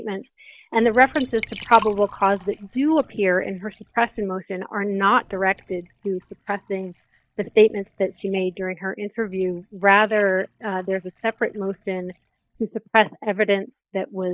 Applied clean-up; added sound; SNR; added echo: neural mask model DeepFilterNet 3.